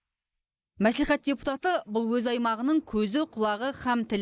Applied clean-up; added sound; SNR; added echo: neural mask model Resemble Enhance denoiser.